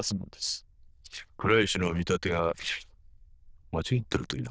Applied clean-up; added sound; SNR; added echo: neural diffusion model UNIVERSE++.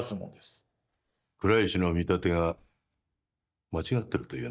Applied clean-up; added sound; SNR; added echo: neural mask model DeepFilterNet 3.